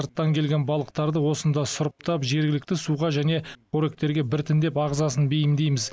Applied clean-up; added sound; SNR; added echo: none; none; none; none.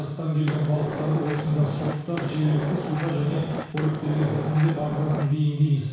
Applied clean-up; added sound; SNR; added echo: none; Skateboard; 8 dB; reverberation time 1.1 s.